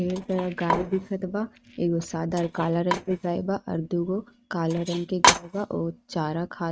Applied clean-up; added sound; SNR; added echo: neural mask model RNNoise.